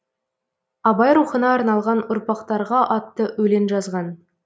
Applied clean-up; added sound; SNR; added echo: none; none; none; none.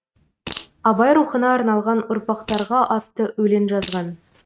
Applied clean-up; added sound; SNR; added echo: neural mask model RNNoise.